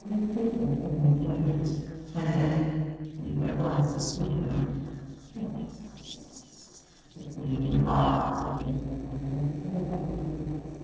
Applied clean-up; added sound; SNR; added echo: neural separator model SepFormer DNS4.